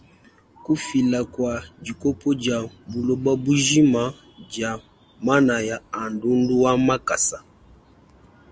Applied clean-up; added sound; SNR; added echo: none; none; none; none.